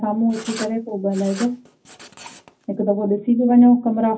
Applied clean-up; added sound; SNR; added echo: none; Writing; 19 dB; reverberation time 0.4 s.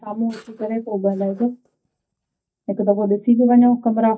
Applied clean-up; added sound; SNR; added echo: neural mask model DeepFilterNet 3.